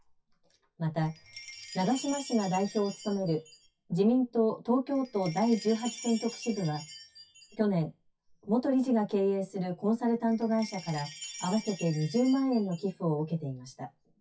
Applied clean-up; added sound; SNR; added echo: classical method WPE with log-MMSE.